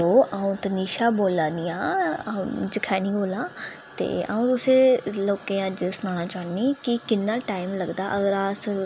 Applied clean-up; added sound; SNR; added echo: none; none; none; none.